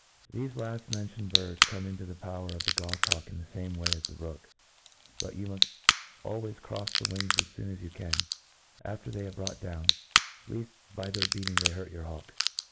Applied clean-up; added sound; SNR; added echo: none; Crack / Crackle; -5 dB; none.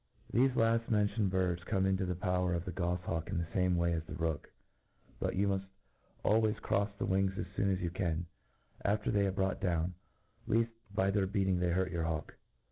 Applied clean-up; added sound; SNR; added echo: none; none; none; none.